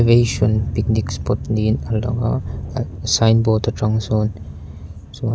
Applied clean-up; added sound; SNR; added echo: none; none; none; none.